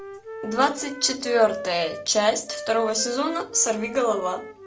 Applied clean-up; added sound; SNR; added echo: none; Wind instrument, woodwind instrument; 13 dB; none.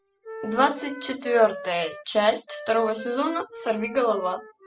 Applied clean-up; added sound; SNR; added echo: classical method spectral subtraction.